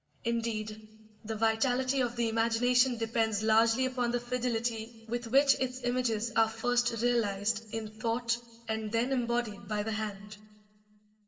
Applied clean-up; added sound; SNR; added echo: none; none; none; reverberation time 1.3 s.